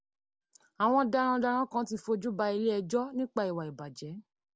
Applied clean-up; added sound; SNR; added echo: none; none; none; none.